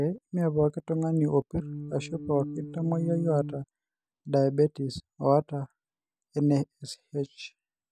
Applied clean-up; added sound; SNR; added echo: none; Organ; 9 dB; none.